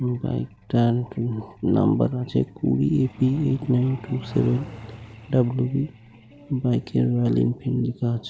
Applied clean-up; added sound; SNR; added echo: none; Truck; 20 dB; none.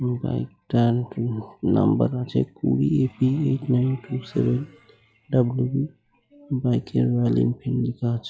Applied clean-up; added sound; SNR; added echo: classical method log-MMSE.